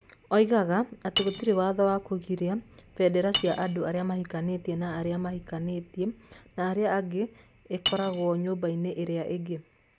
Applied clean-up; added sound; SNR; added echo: none; Cutlery, silverware; 3 dB; none.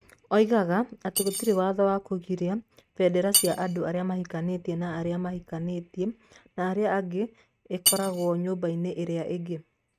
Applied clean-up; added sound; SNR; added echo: neural mask model RNNoise.